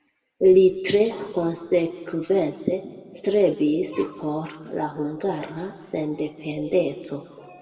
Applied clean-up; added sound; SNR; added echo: none; none; none; reverberation time 1.5 s.